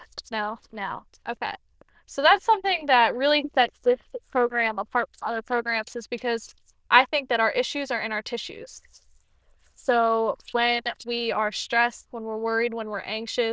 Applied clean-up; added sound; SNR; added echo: neural diffusion model UNIVERSE++.